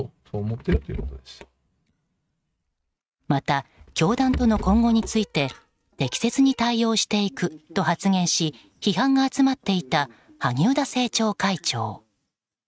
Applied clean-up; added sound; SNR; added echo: neural mask model RNNoise.